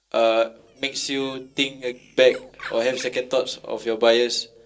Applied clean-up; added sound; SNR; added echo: neural separator model SepFormer DNS4.